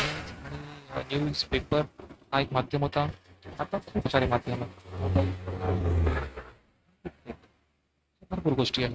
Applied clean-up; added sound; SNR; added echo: neural mask model RNNoise.